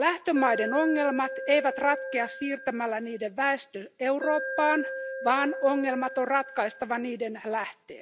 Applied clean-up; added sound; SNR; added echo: none; Alarm; 9 dB; none.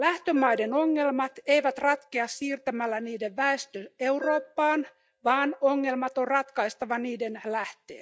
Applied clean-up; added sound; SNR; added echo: neural mask model DeepFilterNet 3.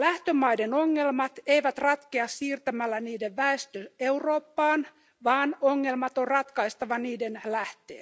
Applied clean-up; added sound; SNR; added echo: none; none; none; none.